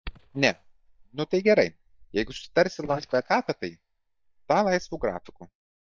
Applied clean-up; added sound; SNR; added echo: neural mask model DeepFilterNet 3.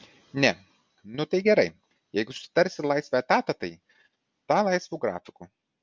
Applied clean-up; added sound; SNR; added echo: none; none; none; none.